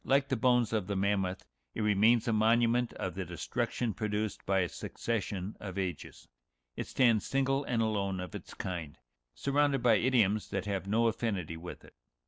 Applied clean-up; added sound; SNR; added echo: none; none; none; none.